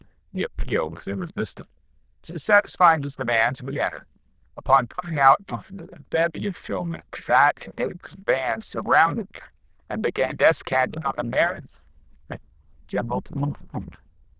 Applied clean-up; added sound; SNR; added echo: neural diffusion model UNIVERSE++.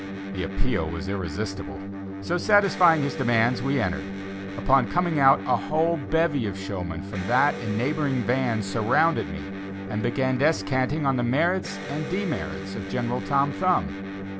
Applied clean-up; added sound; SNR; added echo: none; Electric guitar; 8 dB; none.